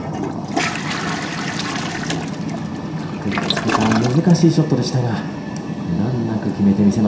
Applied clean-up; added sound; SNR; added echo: none; Toilet flush; 8 dB; reverberation time 0.7 s.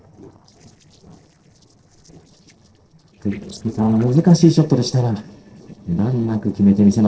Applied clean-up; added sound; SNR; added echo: neural separator model SepFormer DNS4.